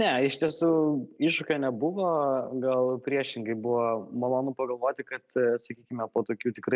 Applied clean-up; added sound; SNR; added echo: none; none; none; none.